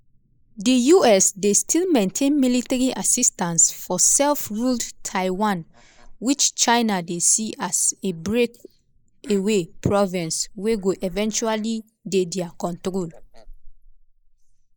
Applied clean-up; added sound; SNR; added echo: neural mask model Resemble Enhance denoiser.